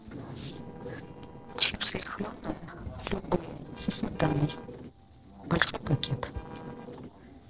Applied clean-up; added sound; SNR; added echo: neural separator model SepFormer DNS4.